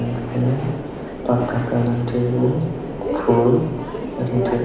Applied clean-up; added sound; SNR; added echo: none; Subway, metro, underground; 6 dB; reverberation time 1.0 s.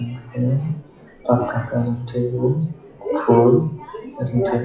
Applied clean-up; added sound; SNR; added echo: classical method WPE with log-MMSE.